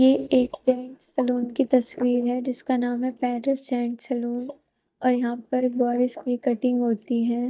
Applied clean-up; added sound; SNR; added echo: neural mask model DeepFilterNet 3.